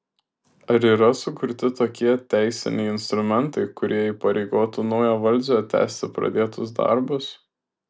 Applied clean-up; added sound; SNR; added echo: none; none; none; none.